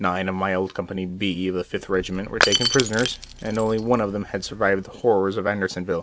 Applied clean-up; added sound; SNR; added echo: none; Shatter / Crushing; 5 dB; none.